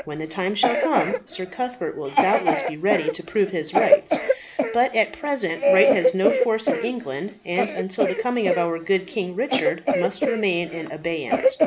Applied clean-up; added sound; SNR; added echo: none; Cough; -1 dB; none.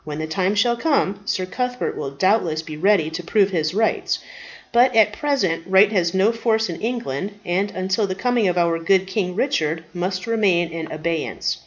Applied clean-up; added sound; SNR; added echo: none; none; none; none.